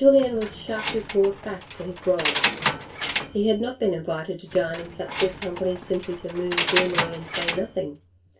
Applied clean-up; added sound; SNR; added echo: none; Keys jangling; 5 dB; reverberation time 0.2 s.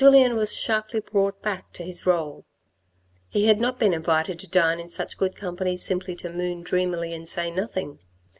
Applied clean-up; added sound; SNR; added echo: none; none; none; none.